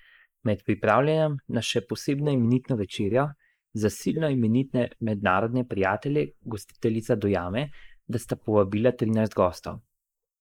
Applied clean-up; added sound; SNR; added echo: neural mask model Resemble Enhance denoiser.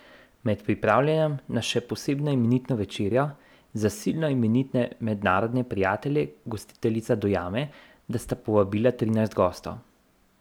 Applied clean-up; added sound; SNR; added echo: none; none; none; none.